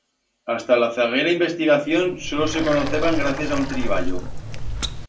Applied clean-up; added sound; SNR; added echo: none; Water; 2 dB; reverberation time 0.2 s.